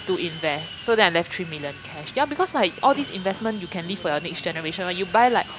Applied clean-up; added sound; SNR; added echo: none; Sawing; 15 dB; none.